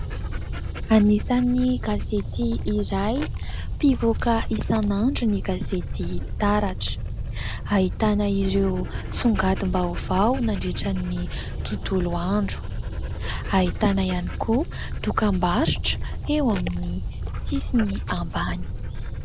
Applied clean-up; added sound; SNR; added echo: none; Dog; 4 dB; none.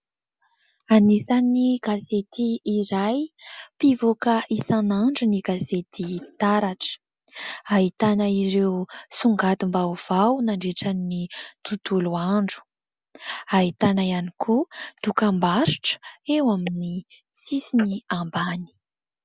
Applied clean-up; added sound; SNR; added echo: none; none; none; none.